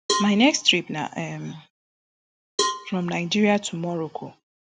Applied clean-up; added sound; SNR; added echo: none; Cowbell; 8 dB; none.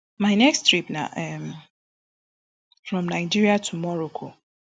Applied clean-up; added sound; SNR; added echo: none; none; none; none.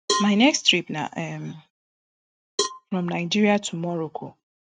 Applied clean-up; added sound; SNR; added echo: neural mask model RNNoise.